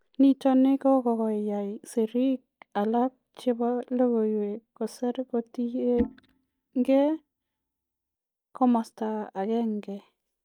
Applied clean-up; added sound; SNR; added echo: neural mask model DeepFilterNet 3.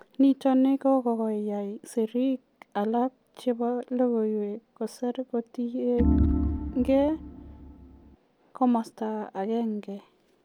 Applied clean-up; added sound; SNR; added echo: none; Organ; 0 dB; none.